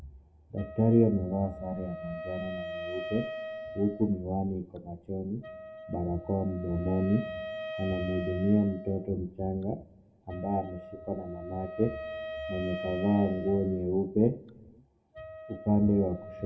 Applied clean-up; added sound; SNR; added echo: none; Wind instrument, woodwind instrument; 11 dB; reverberation time 0.4 s.